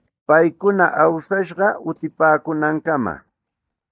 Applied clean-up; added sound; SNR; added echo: neural mask model DeepFilterNet 3.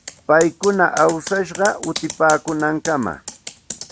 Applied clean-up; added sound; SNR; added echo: none; Computer keyboard; 14 dB; none.